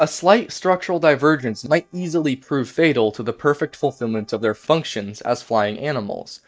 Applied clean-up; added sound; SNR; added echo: neural mask model DeepFilterNet 3.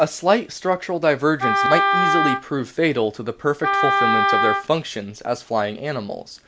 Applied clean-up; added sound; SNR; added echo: none; Wind instrument, woodwind instrument; -1 dB; none.